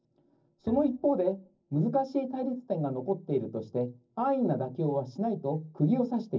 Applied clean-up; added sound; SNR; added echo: neural separator model SepFormer DNS4.